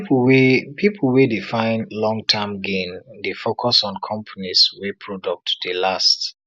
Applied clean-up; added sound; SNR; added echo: none; none; none; none.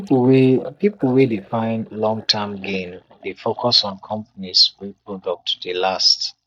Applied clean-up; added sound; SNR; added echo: neural mask model DeepFilterNet 3.